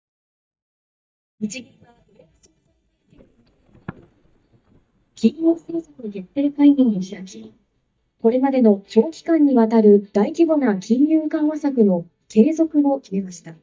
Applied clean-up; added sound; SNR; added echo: neural mask model DeepFilterNet 3.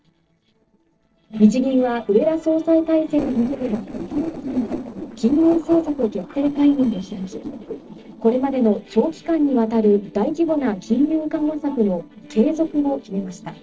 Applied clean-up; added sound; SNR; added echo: neural separator model SepFormer DNS4.